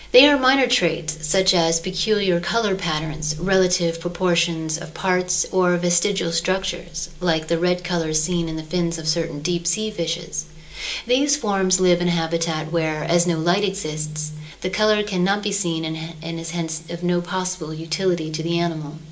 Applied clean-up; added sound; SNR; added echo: none; none; none; reverberation time 0.2 s.